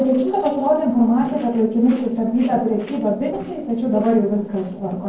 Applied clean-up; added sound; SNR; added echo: neural separator model SepFormer DNS4.